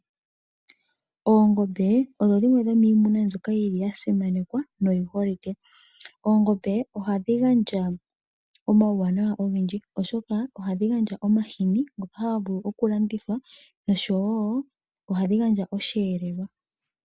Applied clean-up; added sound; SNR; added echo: none; none; none; none.